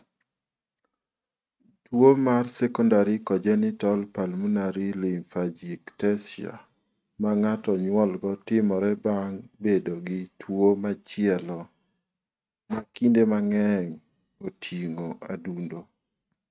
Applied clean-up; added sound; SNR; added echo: neural mask model RNNoise.